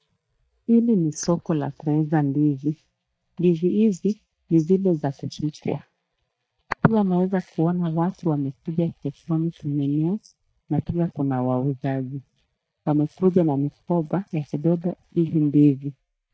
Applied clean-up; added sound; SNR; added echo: neural mask model DeepFilterNet 3.